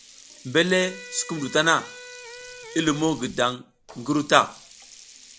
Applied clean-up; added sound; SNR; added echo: none; Sink (filling or washing) + Electric guitar; 18 dB; none.